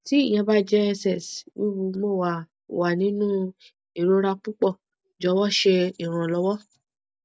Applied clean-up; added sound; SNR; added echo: none; none; none; none.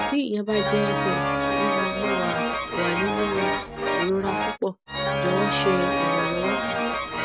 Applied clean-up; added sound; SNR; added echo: none; Organ; -3 dB; none.